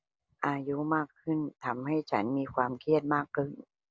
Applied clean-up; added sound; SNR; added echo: none; none; none; none.